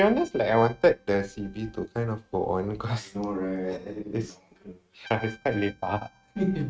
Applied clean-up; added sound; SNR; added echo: neural mask model RNNoise.